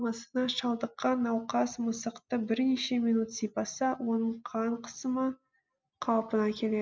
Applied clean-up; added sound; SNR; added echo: none; none; none; none.